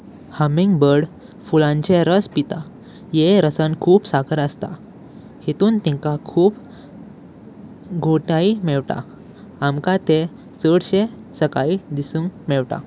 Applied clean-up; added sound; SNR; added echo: none; none; none; none.